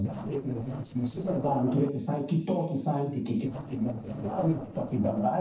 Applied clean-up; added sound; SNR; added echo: neural separator model SepFormer DNS4.